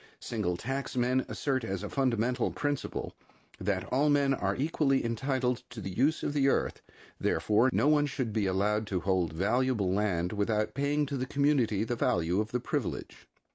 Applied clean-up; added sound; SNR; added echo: none; none; none; none.